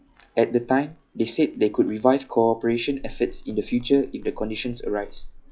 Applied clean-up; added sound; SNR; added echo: classical method log-MMSE.